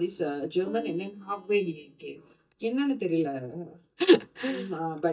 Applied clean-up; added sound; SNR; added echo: neural mask model DeepFilterNet 3.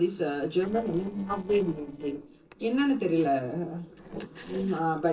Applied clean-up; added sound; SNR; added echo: neural separator model SepFormer DNS4.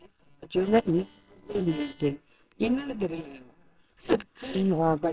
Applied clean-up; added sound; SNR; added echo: neural separator model SepFormer WHAMR!.